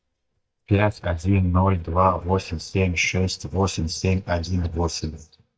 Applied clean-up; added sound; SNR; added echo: neural mask model DeepFilterNet 3.